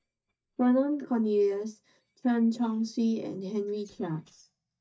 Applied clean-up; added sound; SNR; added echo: neural mask model DeepFilterNet 3.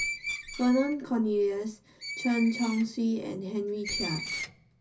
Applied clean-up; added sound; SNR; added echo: none; Screech; 9 dB; reverberation time 0.4 s.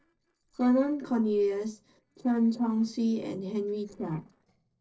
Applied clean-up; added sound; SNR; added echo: neural separator model SepFormer DNS4.